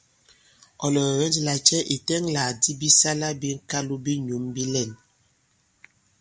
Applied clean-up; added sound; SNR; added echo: none; none; none; none.